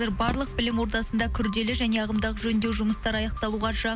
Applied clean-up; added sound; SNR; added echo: none; Fireworks; 15 dB; none.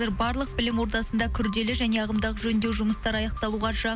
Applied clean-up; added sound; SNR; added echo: none; none; none; none.